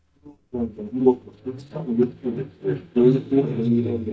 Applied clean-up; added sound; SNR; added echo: neural mask model DeepFilterNet 3.